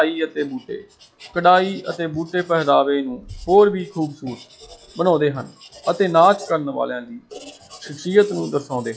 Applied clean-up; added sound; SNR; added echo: classical method log-MMSE.